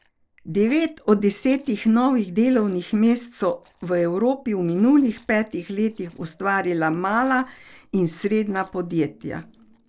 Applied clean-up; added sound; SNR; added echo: neural separator model SepFormer DNS4.